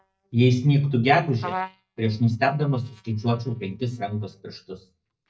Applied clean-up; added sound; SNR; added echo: neural mask model DeepFilterNet 3.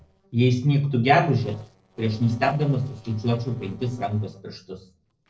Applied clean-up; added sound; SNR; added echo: neural separator model SepFormer DNS4.